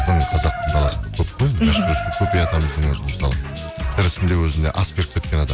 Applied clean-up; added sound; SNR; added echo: none; Bathtub (filling or washing) / Water tap, faucet; 10 dB; none.